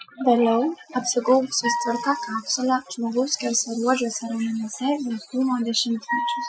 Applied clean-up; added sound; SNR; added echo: classical method Wiener filter.